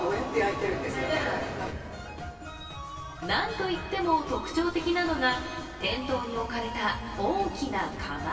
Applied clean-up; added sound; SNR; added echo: none; none; none; reverberation time 2.5 s.